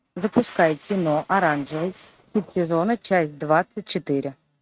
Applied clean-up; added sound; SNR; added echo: neural mask model RNNoise.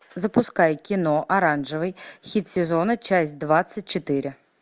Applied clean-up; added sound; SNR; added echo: none; none; none; none.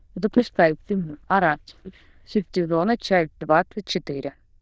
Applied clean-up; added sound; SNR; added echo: neural diffusion model UNIVERSE++.